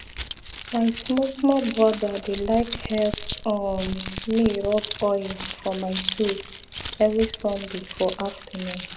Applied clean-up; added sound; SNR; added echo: none; Alarm + Keys jangling; 10 dB; none.